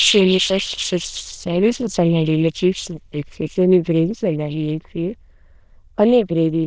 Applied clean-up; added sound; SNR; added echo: neural diffusion model UNIVERSE++.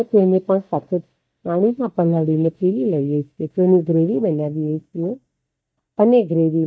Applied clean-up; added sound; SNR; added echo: neural mask model DeepFilterNet 3.